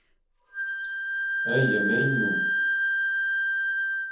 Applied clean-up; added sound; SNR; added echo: none; Wind instrument, woodwind instrument; -5 dB; reverberation time 1.1 s.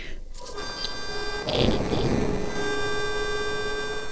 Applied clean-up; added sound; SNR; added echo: neural separator model SepFormer DNS4.